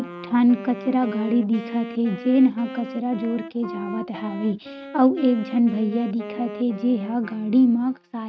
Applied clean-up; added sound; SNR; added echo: neural mask model RNNoise.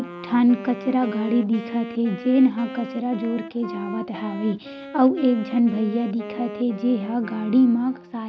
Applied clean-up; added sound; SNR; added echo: none; Wind instrument, woodwind instrument; 13 dB; none.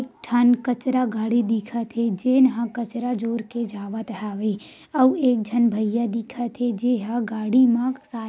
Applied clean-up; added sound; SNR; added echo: none; none; none; none.